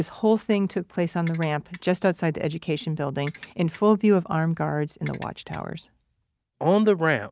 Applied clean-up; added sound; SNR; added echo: none; Ratchet, pawl; 13 dB; none.